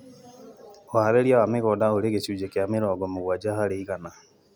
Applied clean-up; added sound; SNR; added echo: none; none; none; none.